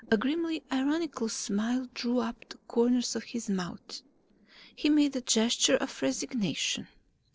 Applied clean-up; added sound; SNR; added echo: neural separator model SepFormer DNS4.